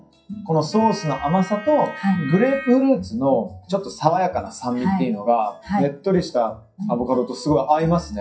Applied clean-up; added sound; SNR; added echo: classical method WPE with log-MMSE.